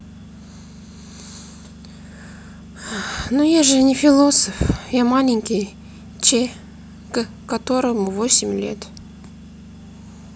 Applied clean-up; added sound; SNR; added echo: none; none; none; none.